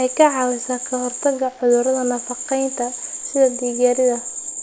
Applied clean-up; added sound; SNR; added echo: none; none; none; none.